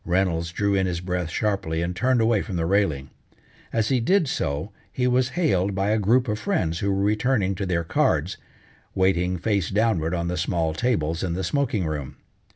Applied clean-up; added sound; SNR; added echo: none; none; none; none.